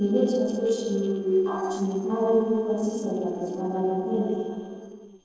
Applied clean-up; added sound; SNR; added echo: neural separator model SepFormer DNS4.